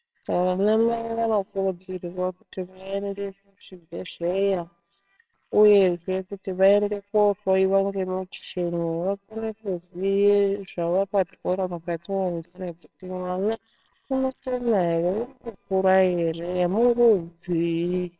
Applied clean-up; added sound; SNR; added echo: neural separator model SepFormer WHAMR!.